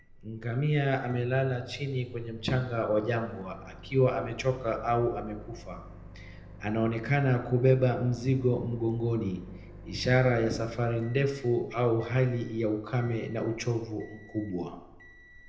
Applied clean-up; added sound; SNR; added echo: none; Microwave oven; 18 dB; reverberation time 0.7 s.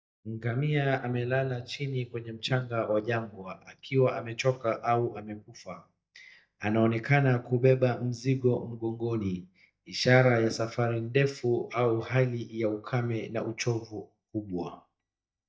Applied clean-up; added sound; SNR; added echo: neural mask model DeepFilterNet 3.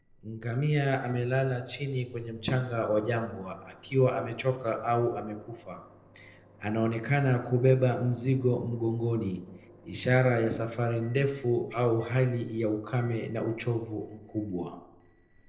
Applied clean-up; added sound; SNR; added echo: neural separator model SepFormer DNS4.